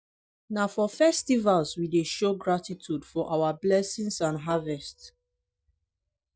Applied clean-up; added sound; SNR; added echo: neural mask model DeepFilterNet 3.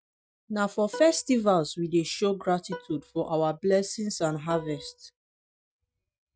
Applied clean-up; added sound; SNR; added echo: neural mask model RNNoise.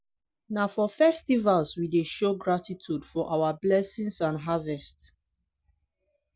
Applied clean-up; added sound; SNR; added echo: none; none; none; none.